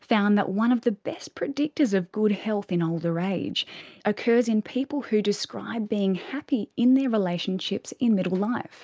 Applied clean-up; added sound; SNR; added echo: none; none; none; none.